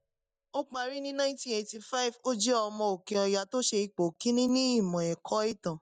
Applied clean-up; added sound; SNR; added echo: neural mask model DeepFilterNet 3.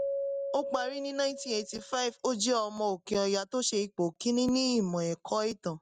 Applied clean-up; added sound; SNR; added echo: neural mask model RNNoise.